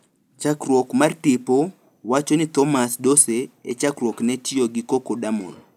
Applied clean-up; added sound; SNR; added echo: none; none; none; none.